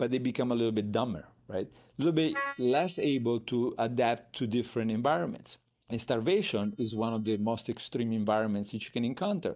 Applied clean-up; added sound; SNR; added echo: neural mask model DeepFilterNet 3.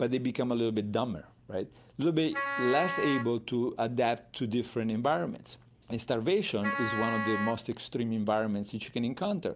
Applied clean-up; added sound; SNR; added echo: none; Wind instrument, woodwind instrument; 4 dB; none.